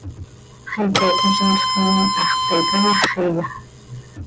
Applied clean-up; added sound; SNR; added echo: none; Printer; -3 dB; none.